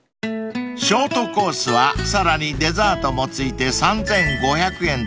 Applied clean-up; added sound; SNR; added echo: none; none; none; none.